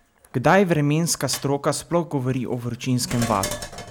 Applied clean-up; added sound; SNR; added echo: none; Sink (filling or washing); 14 dB; none.